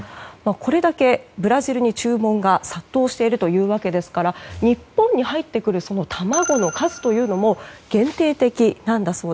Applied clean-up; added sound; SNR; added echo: none; none; none; none.